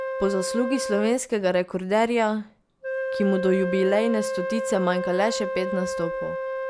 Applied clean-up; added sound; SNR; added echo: none; Wind instrument, woodwind instrument; 5 dB; none.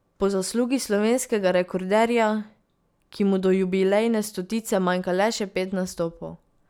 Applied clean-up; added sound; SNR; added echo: none; none; none; none.